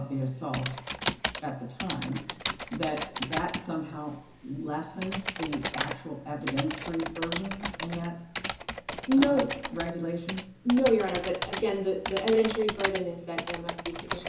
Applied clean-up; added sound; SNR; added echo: none; Typing; 4 dB; reverberation time 0.7 s.